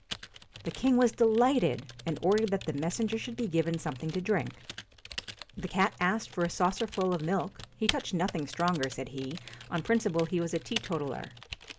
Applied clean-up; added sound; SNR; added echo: none; Typing; 14 dB; none.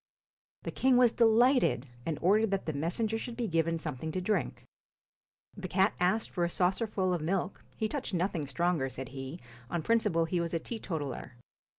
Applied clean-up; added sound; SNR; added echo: none; none; none; none.